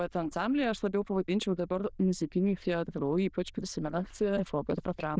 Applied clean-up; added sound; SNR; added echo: neural diffusion model UNIVERSE++.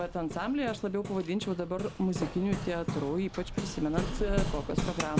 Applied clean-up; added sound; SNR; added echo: none; Hammer; 3 dB; none.